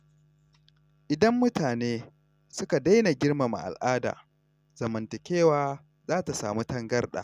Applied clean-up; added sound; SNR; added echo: none; none; none; none.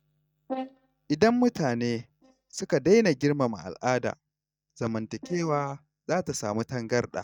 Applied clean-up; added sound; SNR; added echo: neural mask model DeepFilterNet 3.